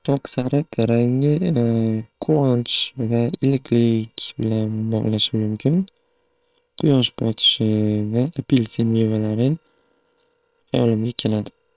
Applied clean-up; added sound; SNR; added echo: neural separator model SepFormer WHAM!.